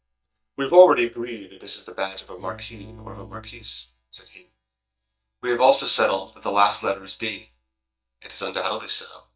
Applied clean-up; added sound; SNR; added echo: neural mask model DeepFilterNet 3.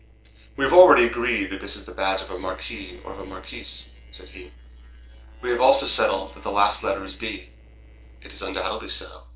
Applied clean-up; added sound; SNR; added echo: neural separator model SepFormer DNS4.